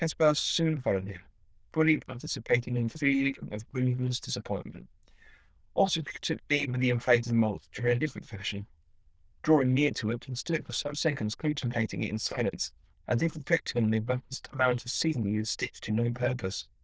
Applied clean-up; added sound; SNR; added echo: neural diffusion model UNIVERSE++.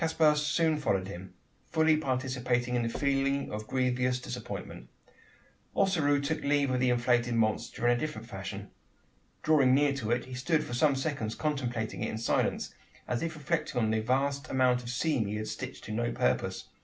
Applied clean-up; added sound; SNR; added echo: none; Knock; 18 dB; none.